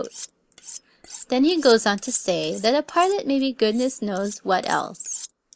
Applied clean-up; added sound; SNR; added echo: neural mask model Resemble Enhance denoiser.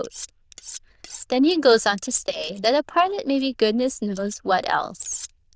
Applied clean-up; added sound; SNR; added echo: neural diffusion model UNIVERSE++.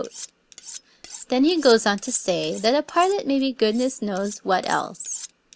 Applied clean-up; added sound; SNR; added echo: none; Cutlery, silverware; 19 dB; none.